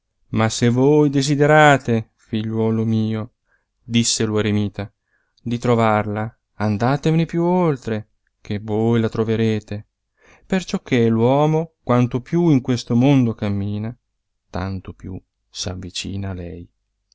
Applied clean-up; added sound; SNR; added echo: none; none; none; none.